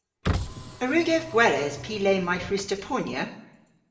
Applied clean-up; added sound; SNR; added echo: none; Car; 8 dB; reverberation time 0.7 s.